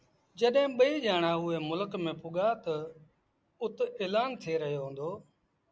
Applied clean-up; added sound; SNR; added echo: none; none; none; none.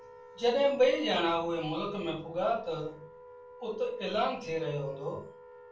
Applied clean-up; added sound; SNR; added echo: none; Wind instrument, woodwind instrument; 18 dB; reverberation time 0.3 s.